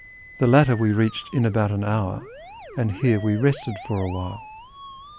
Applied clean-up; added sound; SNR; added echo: none; Musical instrument; 17 dB; none.